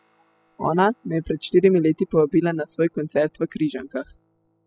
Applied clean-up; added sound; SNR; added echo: classical method spectral subtraction.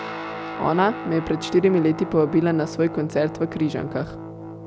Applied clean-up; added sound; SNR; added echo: none; Guitar; 10 dB; none.